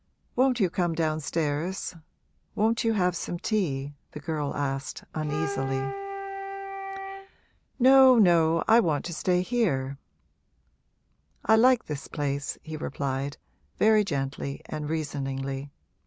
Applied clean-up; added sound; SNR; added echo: none; Wind instrument, woodwind instrument; 8 dB; none.